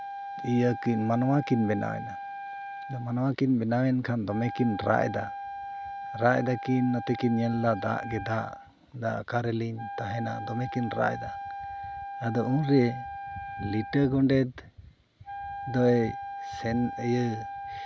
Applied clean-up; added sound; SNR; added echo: none; Wind instrument, woodwind instrument; 10 dB; none.